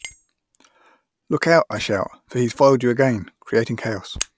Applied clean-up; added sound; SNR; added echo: none; Fire; 19 dB; none.